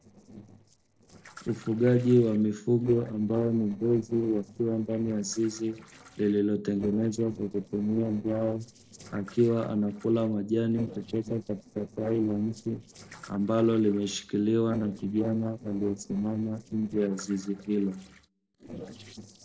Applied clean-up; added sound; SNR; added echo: neural separator model SepFormer DNS4.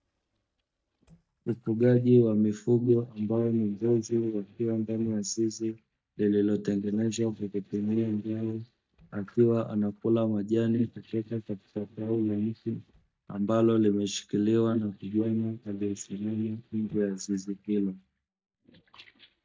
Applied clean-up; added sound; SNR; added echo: neural mask model DeepFilterNet 3.